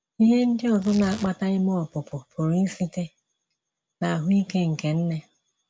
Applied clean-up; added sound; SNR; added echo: none; Tearing; 19 dB; none.